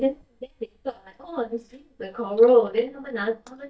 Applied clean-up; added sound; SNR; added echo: neural mask model DeepFilterNet 3.